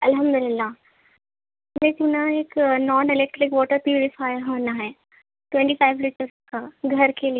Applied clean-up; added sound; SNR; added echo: none; none; none; none.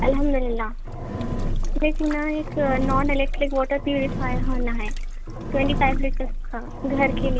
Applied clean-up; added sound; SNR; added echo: none; Engine; -1 dB; none.